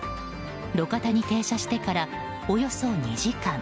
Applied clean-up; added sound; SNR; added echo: none; none; none; none.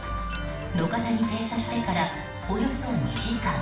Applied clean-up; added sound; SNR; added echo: none; Shatter; 18 dB; reverberation time 0.5 s.